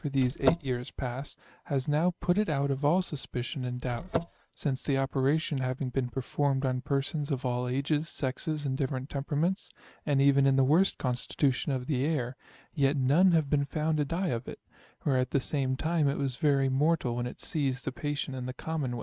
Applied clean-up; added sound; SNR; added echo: neural mask model RNNoise.